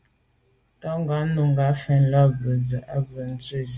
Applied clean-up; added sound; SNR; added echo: none; none; none; none.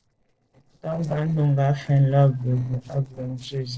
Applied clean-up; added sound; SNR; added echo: neural separator model SepFormer DNS4.